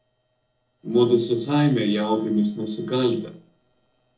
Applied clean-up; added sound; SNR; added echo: neural separator model SepFormer DNS4.